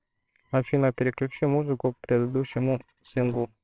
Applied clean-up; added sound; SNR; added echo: neural separator model SepFormer WHAMR!.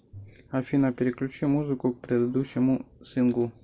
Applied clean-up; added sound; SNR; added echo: none; none; none; none.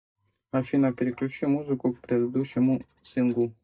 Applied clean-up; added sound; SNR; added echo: neural mask model DeepFilterNet 3.